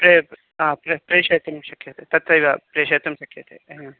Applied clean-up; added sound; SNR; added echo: none; none; none; none.